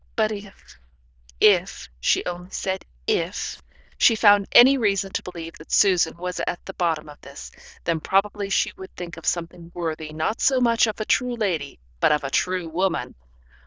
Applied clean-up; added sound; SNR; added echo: neural diffusion model UNIVERSE++.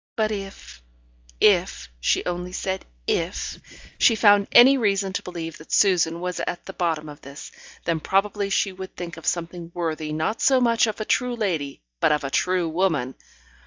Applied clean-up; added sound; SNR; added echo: neural mask model DeepFilterNet 3.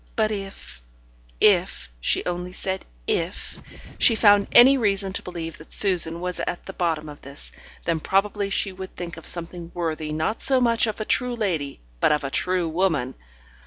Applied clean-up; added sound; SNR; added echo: none; Scratching (performance technique); 17 dB; none.